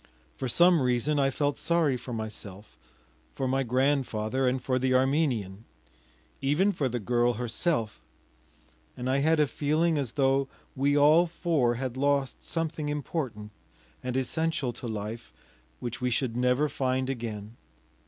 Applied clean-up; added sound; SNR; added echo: none; none; none; none.